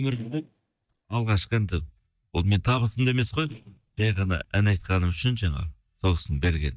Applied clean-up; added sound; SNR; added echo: neural mask model DeepFilterNet 3.